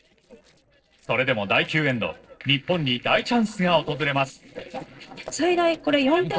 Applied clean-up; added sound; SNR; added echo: neural separator model SepFormer DNS4.